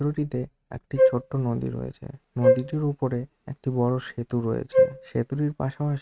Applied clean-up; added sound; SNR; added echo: neural mask model RNNoise.